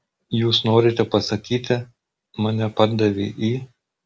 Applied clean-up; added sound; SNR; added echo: none; none; none; none.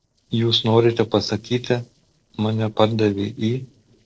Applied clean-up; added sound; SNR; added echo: neural separator model SepFormer DNS4.